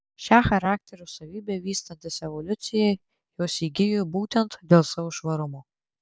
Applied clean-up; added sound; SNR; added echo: none; none; none; none.